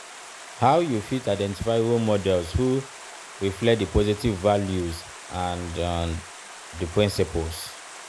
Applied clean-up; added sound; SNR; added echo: none; Stream; 16 dB; none.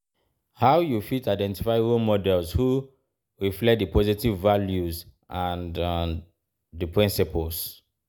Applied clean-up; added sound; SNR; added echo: none; none; none; none.